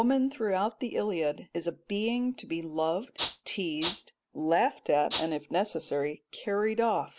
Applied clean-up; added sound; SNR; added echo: none; Rattle (instrument); 1 dB; none.